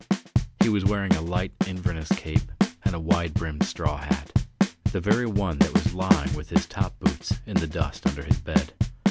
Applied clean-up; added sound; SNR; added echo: none; Bass drum / Snare drum / Drum kit; -5 dB; none.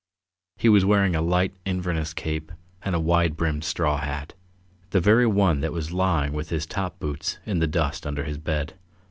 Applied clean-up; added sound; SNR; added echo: none; none; none; none.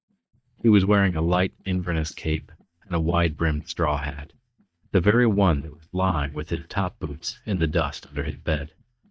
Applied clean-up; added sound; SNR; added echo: neural mask model DeepFilterNet 3.